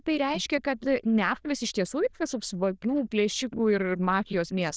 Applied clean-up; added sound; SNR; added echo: neural diffusion model UNIVERSE++.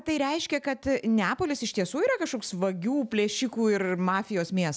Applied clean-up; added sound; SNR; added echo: none; none; none; none.